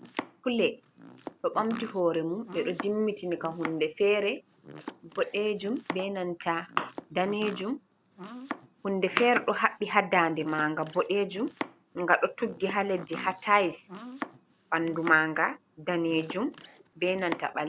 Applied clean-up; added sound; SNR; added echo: none; Domestic sounds, home sounds; 14 dB; none.